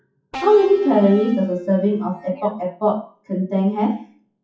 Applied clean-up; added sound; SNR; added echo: classical method WPE with log-MMSE.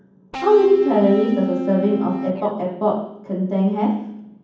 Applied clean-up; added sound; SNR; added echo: none; Electric guitar / Bass guitar; 8 dB; reverberation time 1.2 s.